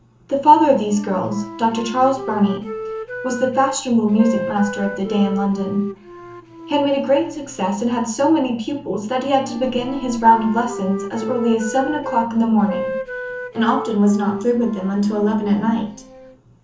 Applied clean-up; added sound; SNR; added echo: none; Wind instrument, woodwind instrument; 11 dB; reverberation time 0.8 s.